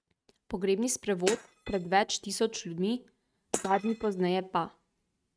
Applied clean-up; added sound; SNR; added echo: neural mask model RNNoise.